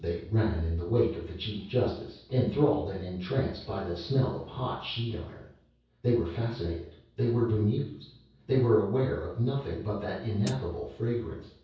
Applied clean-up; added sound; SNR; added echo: none; Hi-hat; 13 dB; reverberation time 0.6 s.